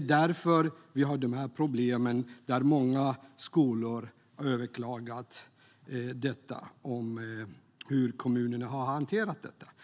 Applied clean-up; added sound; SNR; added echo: none; none; none; none.